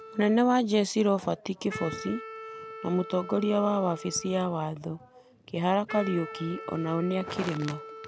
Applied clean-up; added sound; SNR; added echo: none; Wind instrument, woodwind instrument; 14 dB; none.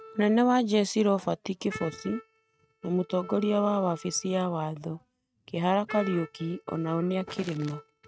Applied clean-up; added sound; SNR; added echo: neural mask model RNNoise.